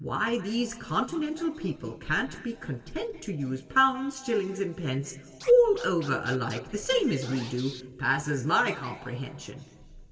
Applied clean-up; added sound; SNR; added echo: none; Scratching (performance technique); 18 dB; reverberation time 1.8 s.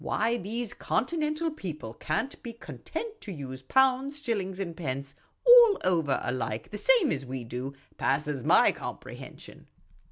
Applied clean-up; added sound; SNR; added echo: none; none; none; none.